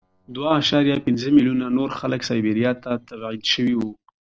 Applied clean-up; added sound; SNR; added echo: neural separator model SepFormer DNS4.